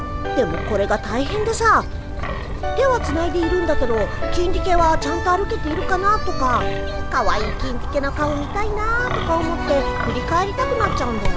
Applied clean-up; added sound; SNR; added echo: none; Wind; 3 dB; none.